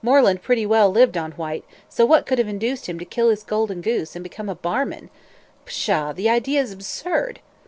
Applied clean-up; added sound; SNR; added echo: none; none; none; none.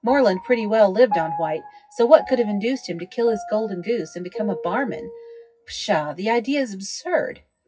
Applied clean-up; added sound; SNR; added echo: classical method WPE with log-MMSE.